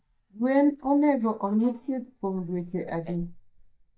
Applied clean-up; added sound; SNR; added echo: neural mask model DeepFilterNet 3.